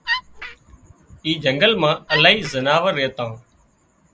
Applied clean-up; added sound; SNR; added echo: none; Wood; 5 dB; none.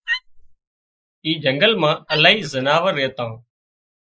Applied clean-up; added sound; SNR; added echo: neural mask model Resemble Enhance denoiser.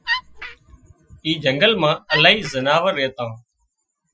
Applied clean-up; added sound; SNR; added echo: classical method Wiener filter.